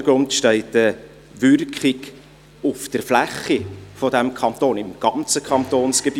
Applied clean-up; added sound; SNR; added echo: none; none; none; none.